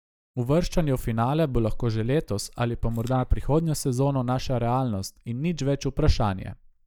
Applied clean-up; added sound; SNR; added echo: neural mask model DeepFilterNet 3.